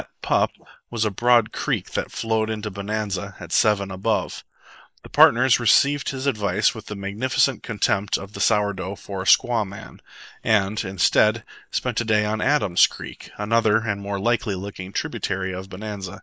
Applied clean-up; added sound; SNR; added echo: neural mask model Resemble Enhance denoiser.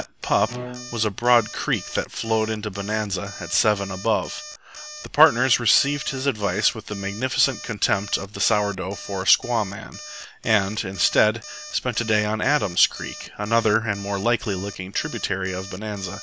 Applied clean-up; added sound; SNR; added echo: none; Alarm + Bowed string instrument; 15 dB; none.